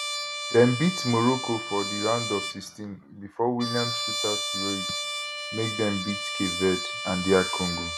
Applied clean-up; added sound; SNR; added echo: none; Trumpet; 5 dB; none.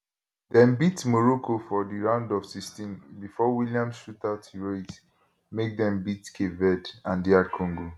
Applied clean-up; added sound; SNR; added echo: none; none; none; none.